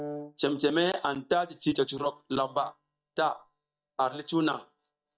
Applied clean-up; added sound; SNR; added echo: neural mask model DeepFilterNet 3.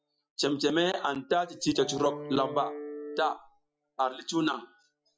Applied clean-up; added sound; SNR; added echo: classical method Wiener filter.